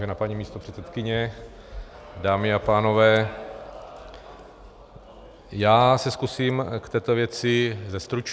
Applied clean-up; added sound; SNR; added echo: none; none; none; none.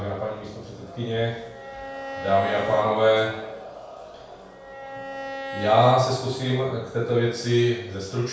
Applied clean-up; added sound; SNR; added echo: none; Bowed string instrument; 11 dB; reverberation time 0.7 s.